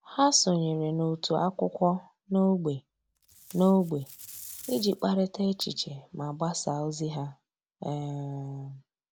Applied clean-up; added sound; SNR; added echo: none; Packing tape, duct tape; 19 dB; none.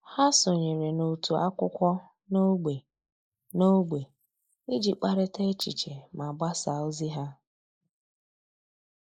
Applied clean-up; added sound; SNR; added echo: neural mask model Resemble Enhance denoiser.